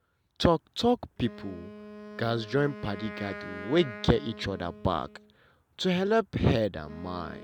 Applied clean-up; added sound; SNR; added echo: none; Wind instrument, woodwind instrument; 16 dB; none.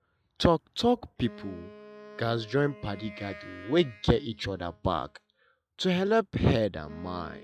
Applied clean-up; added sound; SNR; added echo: classical method log-MMSE.